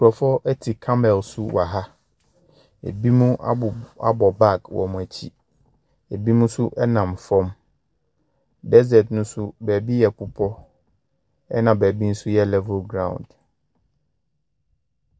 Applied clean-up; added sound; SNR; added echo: none; none; none; none.